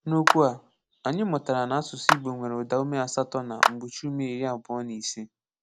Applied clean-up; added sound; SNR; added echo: none; Clapping; 1 dB; none.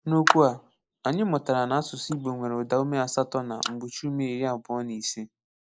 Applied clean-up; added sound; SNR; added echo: neural mask model Resemble Enhance denoiser.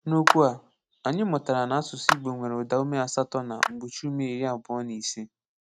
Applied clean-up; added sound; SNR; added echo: neural mask model RNNoise.